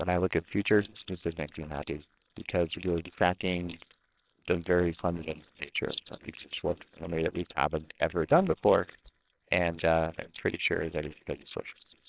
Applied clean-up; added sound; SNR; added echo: neural separator model SepFormer WHAMR!.